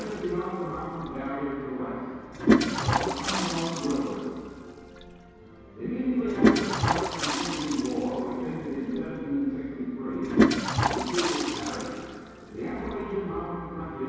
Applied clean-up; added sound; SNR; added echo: none; Toilet flush; -2 dB; reverberation time 2.0 s.